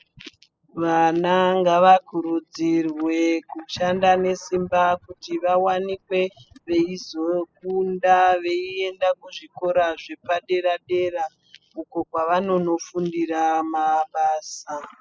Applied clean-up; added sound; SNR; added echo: classical method spectral subtraction.